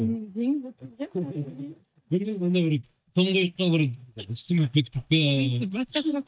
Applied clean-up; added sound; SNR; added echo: neural mask model DeepFilterNet 3.